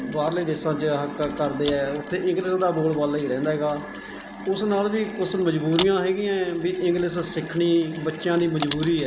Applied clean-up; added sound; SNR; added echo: none; Mechanisms; 13 dB; none.